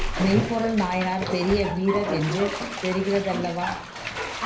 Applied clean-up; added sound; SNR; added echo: none; Bathtub (filling or washing); 5 dB; reverberation time 0.5 s.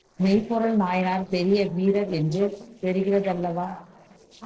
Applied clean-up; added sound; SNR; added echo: neural separator model SepFormer DNS4.